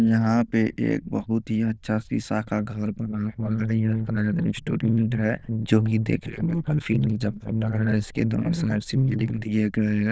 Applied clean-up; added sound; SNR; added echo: neural diffusion model UNIVERSE++.